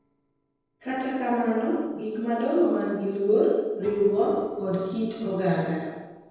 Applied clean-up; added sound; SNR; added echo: neural separator model SepFormer DNS4.